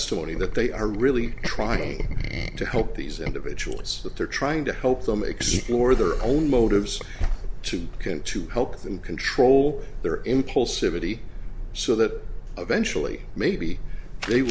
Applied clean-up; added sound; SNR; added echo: none; none; none; none.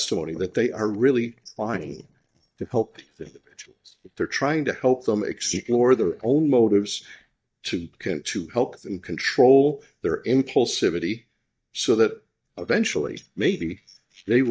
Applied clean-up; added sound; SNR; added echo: neural mask model DeepFilterNet 3.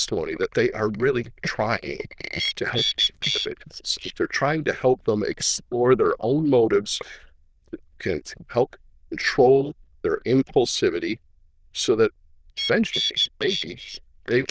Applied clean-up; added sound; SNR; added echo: neural diffusion model UNIVERSE++.